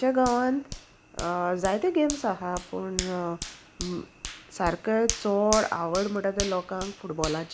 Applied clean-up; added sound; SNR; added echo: none; Hands; 10 dB; none.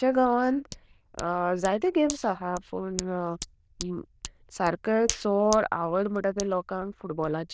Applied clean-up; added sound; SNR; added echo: neural diffusion model UNIVERSE++.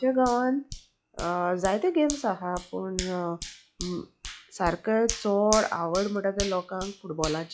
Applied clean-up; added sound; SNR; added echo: classical method log-MMSE.